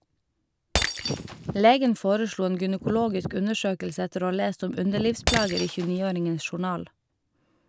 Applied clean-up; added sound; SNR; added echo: none; Wind + Shatter; 6 dB; none.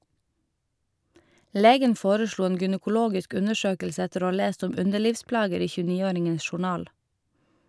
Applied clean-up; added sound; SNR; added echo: none; none; none; none.